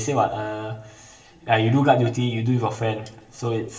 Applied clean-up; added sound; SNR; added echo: none; none; none; reverberation time 0.8 s.